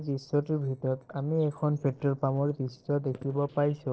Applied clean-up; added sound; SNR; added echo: neural separator model SepFormer DNS4.